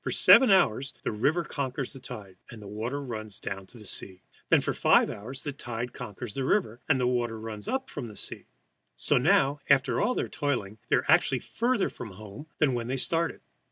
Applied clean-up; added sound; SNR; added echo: none; none; none; none.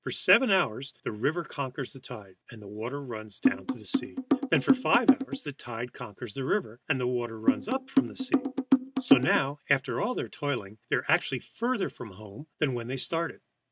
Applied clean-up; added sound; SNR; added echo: neural mask model RNNoise.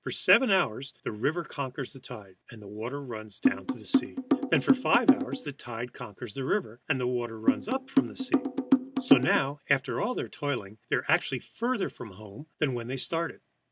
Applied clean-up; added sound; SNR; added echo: none; Drum; -4 dB; none.